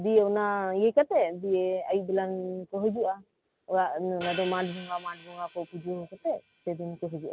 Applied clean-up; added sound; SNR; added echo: none; Hi-hat; 13 dB; none.